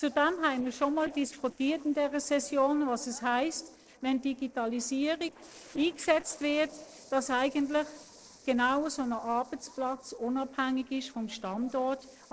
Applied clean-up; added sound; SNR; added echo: neural separator model SepFormer DNS4.